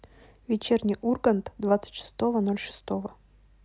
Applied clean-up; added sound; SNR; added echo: none; none; none; none.